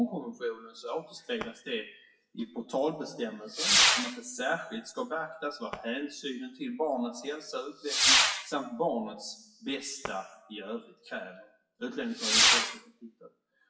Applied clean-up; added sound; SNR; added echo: classical method WPE with log-MMSE.